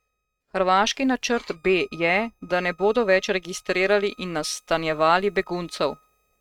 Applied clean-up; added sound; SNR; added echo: neural mask model RNNoise.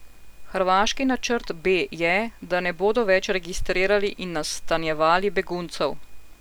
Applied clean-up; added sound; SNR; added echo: none; none; none; none.